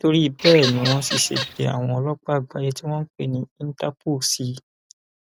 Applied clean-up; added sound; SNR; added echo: none; Bird vocalization, bird call, bird song / Fowl; 3 dB; none.